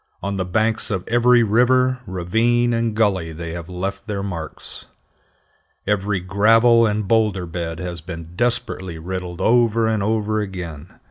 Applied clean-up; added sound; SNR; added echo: none; none; none; none.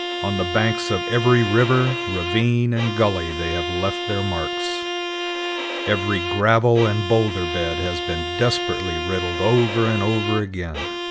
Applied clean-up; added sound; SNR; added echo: none; Bowed string instrument; 5 dB; none.